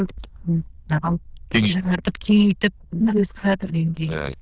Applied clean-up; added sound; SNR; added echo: neural diffusion model UNIVERSE++.